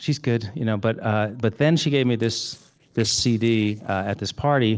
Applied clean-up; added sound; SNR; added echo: neural separator model SepFormer DNS4.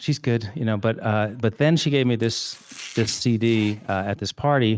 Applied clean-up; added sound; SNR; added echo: neural mask model RNNoise.